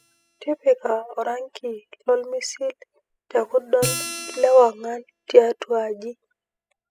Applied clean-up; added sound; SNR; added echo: classical method spectral subtraction.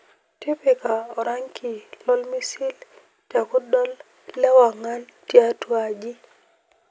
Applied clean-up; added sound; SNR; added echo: none; none; none; none.